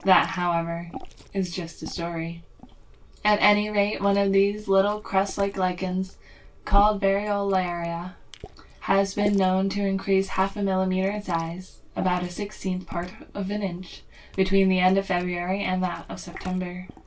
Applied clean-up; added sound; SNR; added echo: none; Liquid; 12 dB; reverberation time 0.2 s.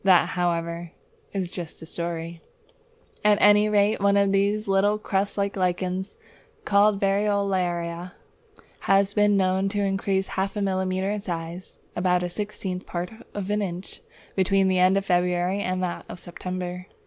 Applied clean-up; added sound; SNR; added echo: none; none; none; none.